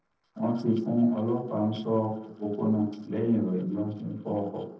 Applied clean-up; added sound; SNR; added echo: neural separator model SepFormer DNS4.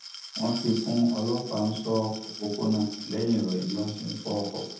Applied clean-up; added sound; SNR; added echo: none; Glass; 12 dB; reverberation time 0.8 s.